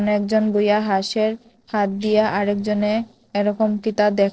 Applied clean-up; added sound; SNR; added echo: neural separator model SepFormer DNS4.